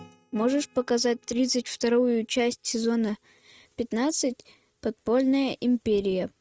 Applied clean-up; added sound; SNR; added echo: neural mask model RNNoise.